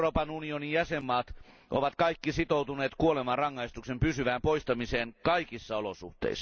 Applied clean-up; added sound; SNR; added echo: none; none; none; none.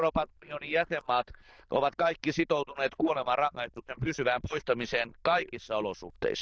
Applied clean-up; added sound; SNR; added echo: neural diffusion model UNIVERSE++.